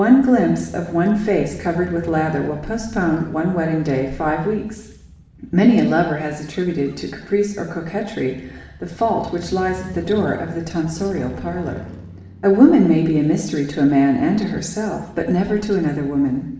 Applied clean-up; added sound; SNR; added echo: none; Motorcycle / Crow; 20 dB; reverberation time 0.9 s.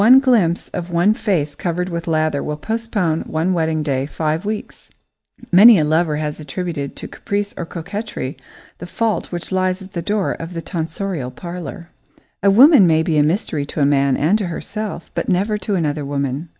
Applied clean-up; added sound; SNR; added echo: none; none; none; none.